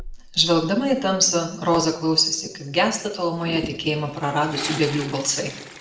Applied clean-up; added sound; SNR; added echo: none; Toilet flush; 15 dB; reverberation time 0.7 s.